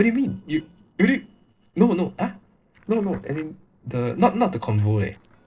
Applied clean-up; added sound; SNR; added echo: neural separator model SepFormer DNS4.